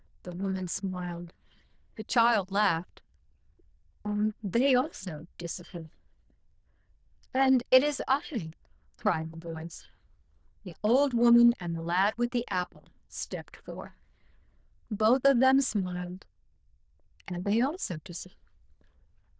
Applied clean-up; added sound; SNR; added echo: neural diffusion model UNIVERSE++.